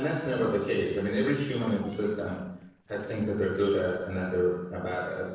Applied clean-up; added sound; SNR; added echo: neural separator model SepFormer DNS4.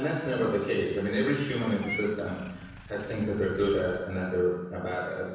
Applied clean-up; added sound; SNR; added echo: none; Meow / Purr; 17 dB; reverberation time 1.1 s.